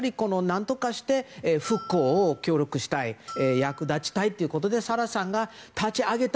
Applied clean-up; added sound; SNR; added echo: none; Bell; 16 dB; none.